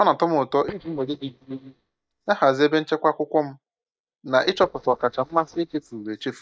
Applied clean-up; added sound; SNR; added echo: neural mask model DeepFilterNet 3.